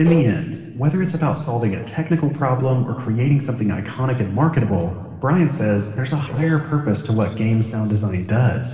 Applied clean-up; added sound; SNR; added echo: neural separator model SepFormer DNS4.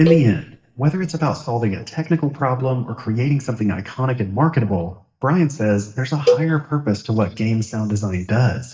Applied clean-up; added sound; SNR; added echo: neural mask model DeepFilterNet 3.